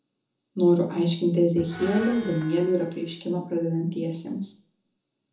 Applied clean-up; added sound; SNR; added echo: none; Screech; 15 dB; reverberation time 0.6 s.